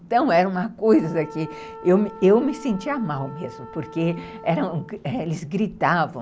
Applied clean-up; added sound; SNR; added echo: none; Wind instrument, woodwind instrument; 19 dB; none.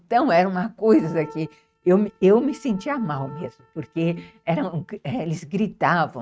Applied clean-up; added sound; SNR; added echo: neural mask model RNNoise.